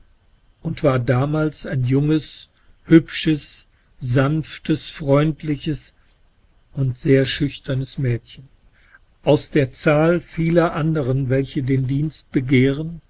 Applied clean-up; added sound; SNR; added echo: none; none; none; none.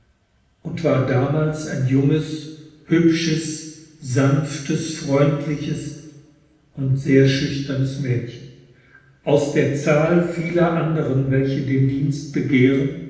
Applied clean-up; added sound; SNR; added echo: none; none; none; reverberation time 0.9 s.